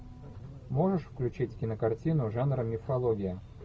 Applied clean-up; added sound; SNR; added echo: none; none; none; none.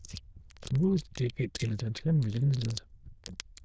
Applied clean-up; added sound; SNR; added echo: neural diffusion model UNIVERSE++.